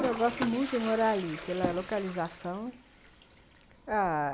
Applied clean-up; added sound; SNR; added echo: none; Toilet flush; 9 dB; none.